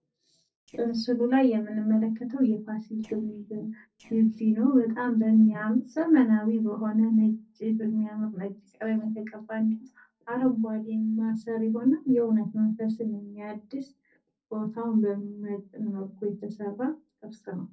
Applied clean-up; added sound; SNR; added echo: neural separator model SepFormer DNS4.